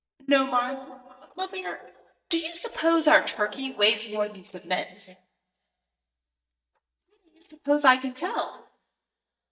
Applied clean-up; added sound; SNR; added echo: neural mask model DeepFilterNet 3.